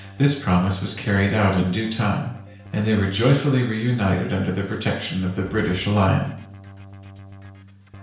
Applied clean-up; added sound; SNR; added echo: none; Keyboard (musical); 19 dB; reverberation time 0.5 s.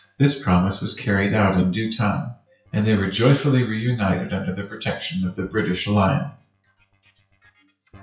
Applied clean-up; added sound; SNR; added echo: classical method WPE with log-MMSE.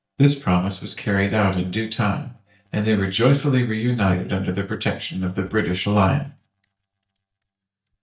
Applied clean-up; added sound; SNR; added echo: neural mask model DeepFilterNet 3.